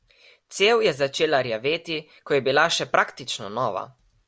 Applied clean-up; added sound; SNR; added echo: none; none; none; none.